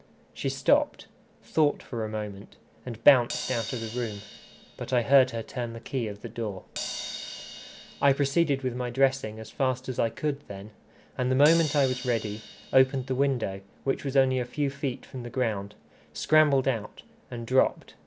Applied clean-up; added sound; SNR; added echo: none; Crash cymbal; 14 dB; none.